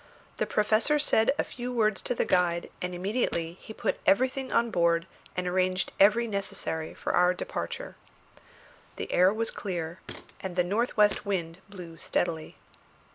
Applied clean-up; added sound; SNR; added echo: none; Walk, footsteps; 17 dB; none.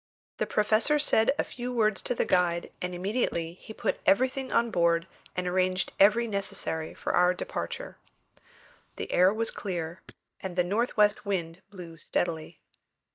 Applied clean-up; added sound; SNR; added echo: neural mask model DeepFilterNet 3.